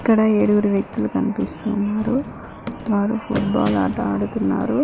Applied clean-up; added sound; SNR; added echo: none; Run + Fireworks; 14 dB; none.